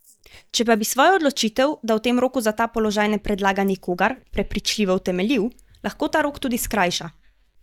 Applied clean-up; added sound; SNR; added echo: neural mask model DeepFilterNet 3.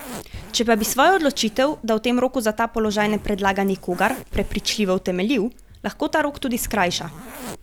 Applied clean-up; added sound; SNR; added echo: none; Zipper (clothing); 18 dB; none.